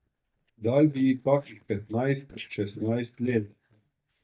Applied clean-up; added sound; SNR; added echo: neural mask model DeepFilterNet 3.